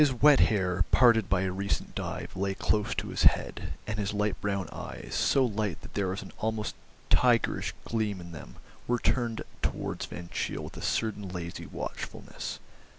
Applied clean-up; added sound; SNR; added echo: none; none; none; none.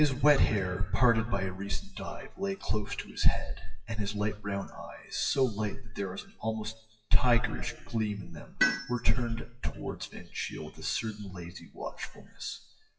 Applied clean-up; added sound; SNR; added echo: classical method WPE with log-MMSE.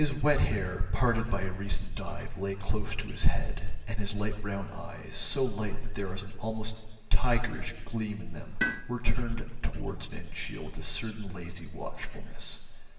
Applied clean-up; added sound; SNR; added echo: none; Tools; 14 dB; reverberation time 1.1 s.